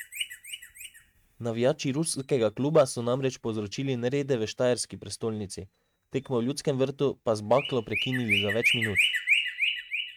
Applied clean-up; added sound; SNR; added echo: neural mask model RNNoise.